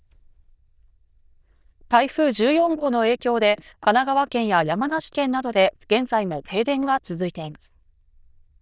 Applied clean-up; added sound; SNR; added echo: neural diffusion model UNIVERSE++.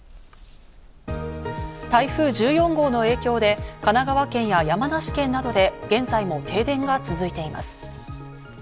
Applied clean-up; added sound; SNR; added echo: none; none; none; none.